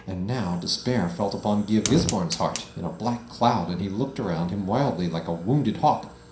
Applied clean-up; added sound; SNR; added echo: none; Fire; 14 dB; reverberation time 0.5 s.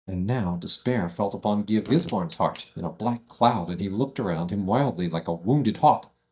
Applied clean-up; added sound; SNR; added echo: neural mask model DeepFilterNet 3.